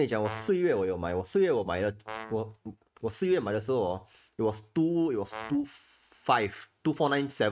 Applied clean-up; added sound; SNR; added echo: neural mask model RNNoise.